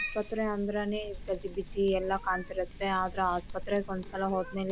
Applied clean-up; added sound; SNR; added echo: none; Cat; 10 dB; none.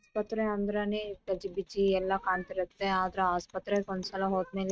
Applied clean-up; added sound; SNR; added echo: neural mask model RNNoise.